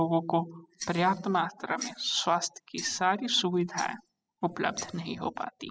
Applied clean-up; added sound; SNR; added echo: classical method spectral subtraction.